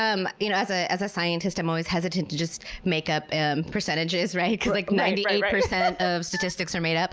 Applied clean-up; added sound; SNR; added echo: none; none; none; none.